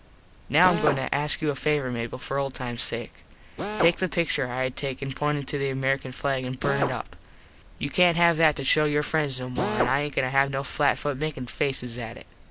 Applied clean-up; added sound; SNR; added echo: none; Drill; 10 dB; none.